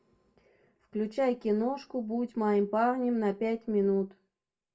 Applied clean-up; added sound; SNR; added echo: none; none; none; reverberation time 0.2 s.